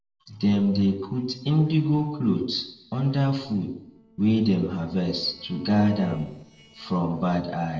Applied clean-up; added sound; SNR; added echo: neural separator model SepFormer DNS4.